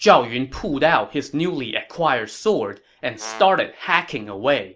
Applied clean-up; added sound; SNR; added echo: none; Brass instrument; 18 dB; none.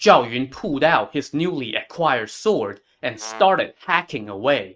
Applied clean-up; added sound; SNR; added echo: neural mask model RNNoise.